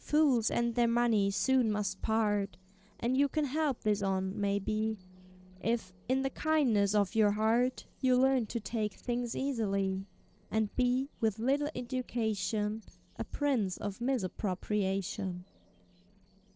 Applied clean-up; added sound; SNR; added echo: neural separator model SepFormer DNS4.